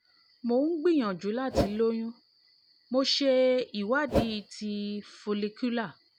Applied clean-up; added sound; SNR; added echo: none; Whoosh, swoosh, swish; 1 dB; none.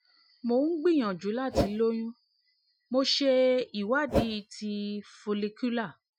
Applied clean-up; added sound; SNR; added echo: classical method Wiener filter.